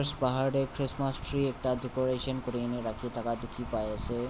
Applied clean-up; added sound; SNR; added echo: none; none; none; none.